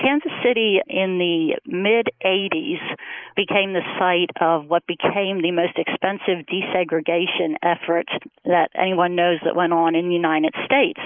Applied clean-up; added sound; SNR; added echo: neural mask model Resemble Enhance denoiser.